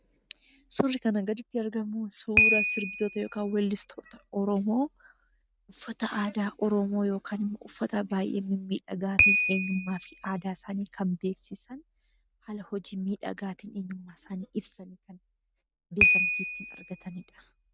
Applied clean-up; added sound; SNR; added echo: none; Piano; 2 dB; none.